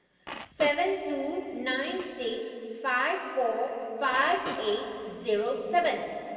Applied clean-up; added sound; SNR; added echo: none; Fart; 14 dB; reverberation time 2.6 s.